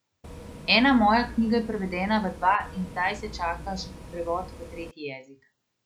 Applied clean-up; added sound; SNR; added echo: none; Bus; 14 dB; none.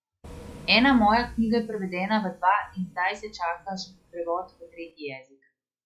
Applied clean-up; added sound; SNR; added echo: classical method log-MMSE.